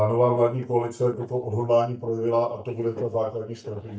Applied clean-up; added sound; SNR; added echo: neural mask model DeepFilterNet 3.